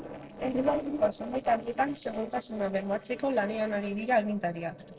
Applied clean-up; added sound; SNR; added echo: neural separator model SepFormer DNS4.